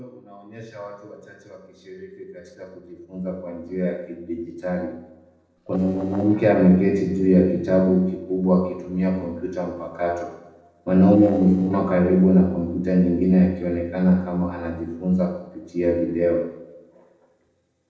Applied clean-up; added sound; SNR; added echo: neural separator model SepFormer DNS4.